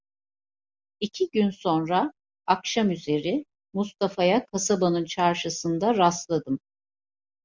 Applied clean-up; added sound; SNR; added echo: none; none; none; none.